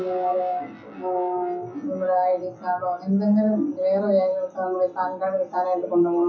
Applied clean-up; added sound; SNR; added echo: classical method WPE with log-MMSE.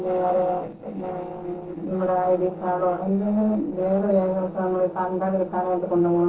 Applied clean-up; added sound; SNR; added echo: neural separator model SepFormer DNS4.